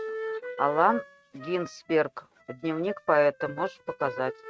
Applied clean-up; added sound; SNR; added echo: neural mask model RNNoise.